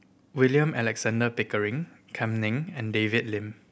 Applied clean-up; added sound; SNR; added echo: none; none; none; none.